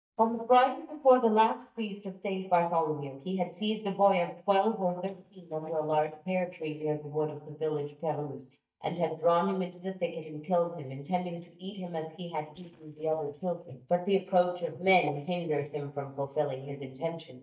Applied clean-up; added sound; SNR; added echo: neural mask model DeepFilterNet 3.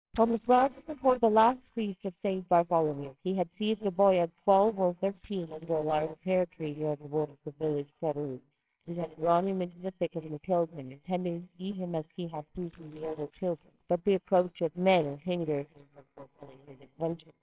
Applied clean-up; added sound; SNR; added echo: neural separator model SepFormer WHAMR!.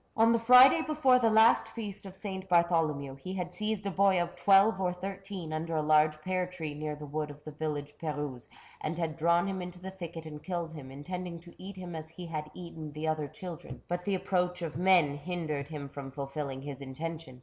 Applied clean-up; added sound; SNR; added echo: none; none; none; none.